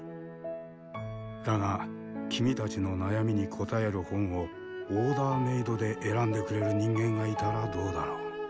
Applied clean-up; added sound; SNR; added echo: none; none; none; none.